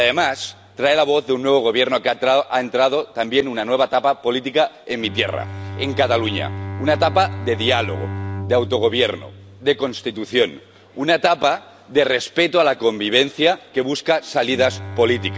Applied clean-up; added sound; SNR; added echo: none; Bowed string instrument; 14 dB; none.